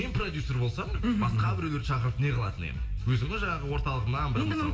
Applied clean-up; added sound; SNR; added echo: none; none; none; reverberation time 1.7 s.